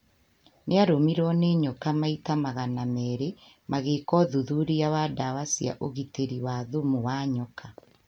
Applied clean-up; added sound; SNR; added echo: none; none; none; none.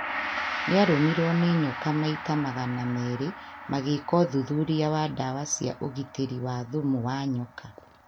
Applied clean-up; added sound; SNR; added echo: none; Gong; 10 dB; none.